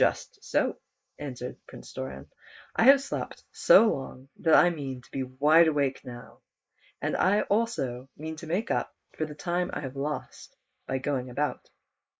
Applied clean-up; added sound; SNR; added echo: neural mask model Resemble Enhance denoiser.